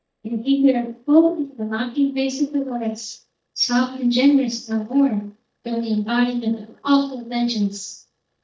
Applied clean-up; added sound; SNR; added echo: neural mask model DeepFilterNet 3.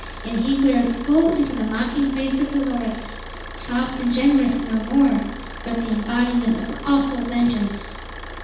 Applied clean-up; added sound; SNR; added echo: none; Idling / Car; 12 dB; reverberation time 0.9 s.